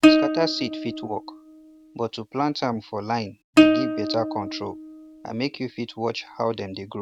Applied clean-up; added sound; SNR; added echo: neural mask model RNNoise.